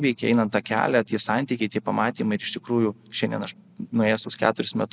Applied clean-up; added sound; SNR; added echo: none; none; none; none.